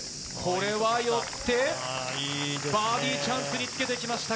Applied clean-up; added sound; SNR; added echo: none; none; none; none.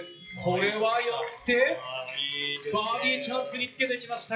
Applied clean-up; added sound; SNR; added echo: classical method WPE with log-MMSE.